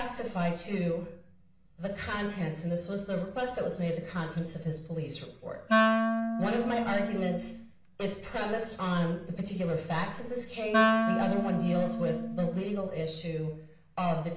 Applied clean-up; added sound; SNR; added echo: none; Wind instrument, woodwind instrument; -3 dB; reverberation time 0.6 s.